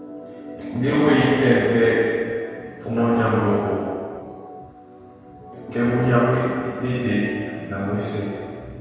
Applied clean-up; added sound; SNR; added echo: none; Organ; 16 dB; reverberation time 1.9 s.